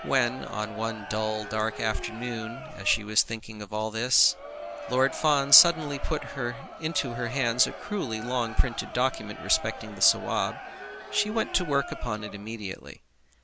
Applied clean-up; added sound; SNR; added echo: none; Crowd; 13 dB; none.